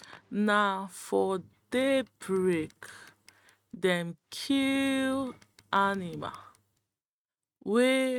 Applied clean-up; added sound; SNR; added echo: neural mask model RNNoise.